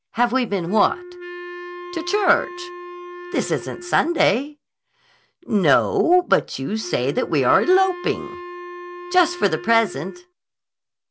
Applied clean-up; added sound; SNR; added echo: none; Wind instrument, woodwind instrument; 13 dB; none.